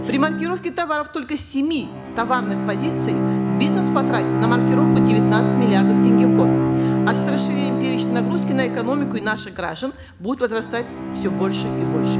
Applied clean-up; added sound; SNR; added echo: none; Bowed string instrument; -5 dB; none.